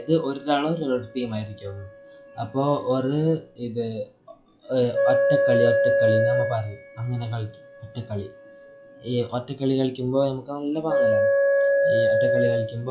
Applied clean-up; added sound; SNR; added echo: classical method log-MMSE.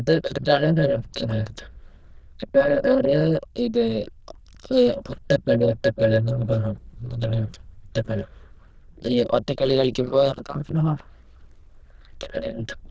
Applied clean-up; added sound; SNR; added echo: neural diffusion model UNIVERSE++.